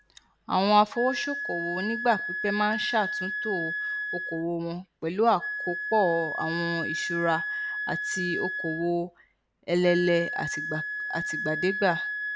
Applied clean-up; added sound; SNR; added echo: none; Wind instrument, woodwind instrument; 5 dB; none.